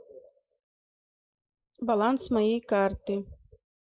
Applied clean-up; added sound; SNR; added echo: neural mask model Resemble Enhance denoiser.